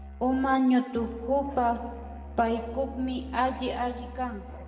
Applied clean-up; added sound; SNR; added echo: none; Musical instrument; 13 dB; reverberation time 2.0 s.